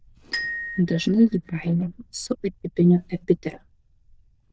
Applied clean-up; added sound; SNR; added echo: neural diffusion model UNIVERSE++.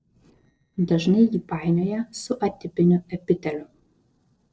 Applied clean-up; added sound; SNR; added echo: neural separator model SepFormer DNS4.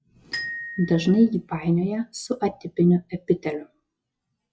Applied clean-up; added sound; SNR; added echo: classical method log-MMSE.